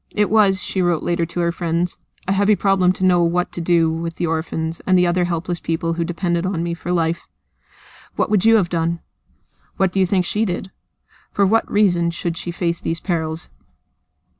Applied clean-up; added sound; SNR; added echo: none; none; none; none.